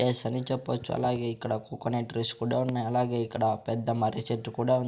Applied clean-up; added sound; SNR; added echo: none; none; none; none.